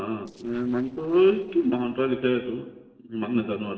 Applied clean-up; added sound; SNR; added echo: neural separator model SepFormer DNS4.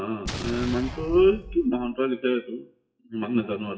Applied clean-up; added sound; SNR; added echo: classical method WPE with log-MMSE.